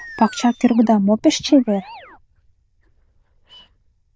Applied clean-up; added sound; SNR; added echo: neural diffusion model UNIVERSE++.